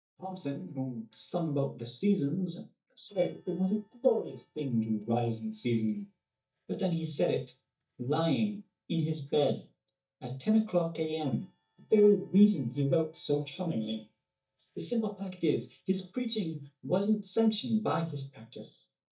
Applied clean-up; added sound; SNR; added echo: neural mask model DeepFilterNet 3.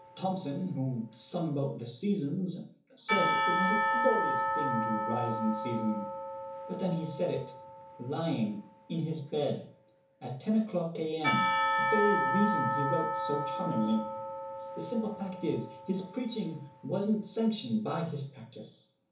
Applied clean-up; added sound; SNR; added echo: none; Church bell / Percussion; 1 dB; reverberation time 0.7 s.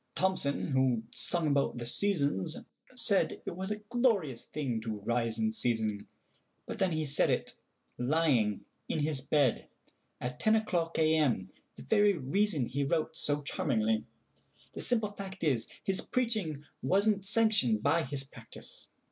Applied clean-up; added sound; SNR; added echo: none; none; none; none.